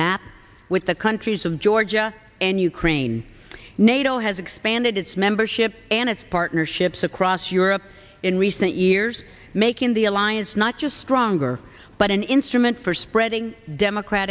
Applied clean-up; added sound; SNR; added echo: none; none; none; none.